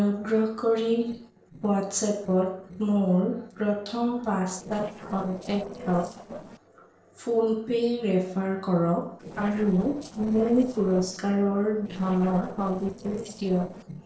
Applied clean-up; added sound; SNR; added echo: neural separator model SepFormer DNS4.